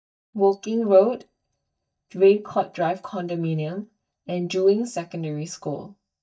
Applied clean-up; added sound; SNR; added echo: neural mask model DeepFilterNet 3.